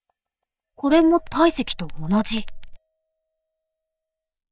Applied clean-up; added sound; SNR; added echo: neural mask model DeepFilterNet 3.